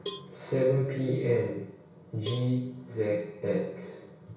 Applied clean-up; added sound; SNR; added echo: none; Cowbell; 14 dB; reverberation time 0.6 s.